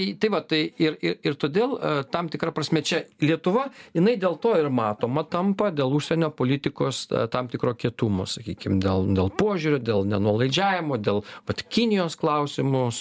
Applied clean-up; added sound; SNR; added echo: none; none; none; none.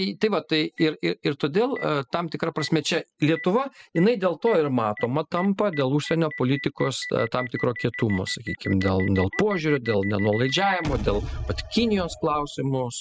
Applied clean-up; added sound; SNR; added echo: classical method spectral subtraction.